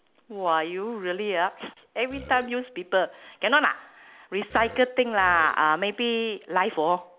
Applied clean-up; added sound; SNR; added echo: none; Burping, eructation; 16 dB; none.